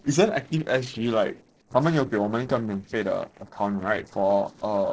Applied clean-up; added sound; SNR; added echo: neural separator model SepFormer DNS4.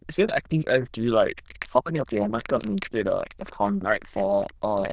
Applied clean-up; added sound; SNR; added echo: neural diffusion model UNIVERSE++.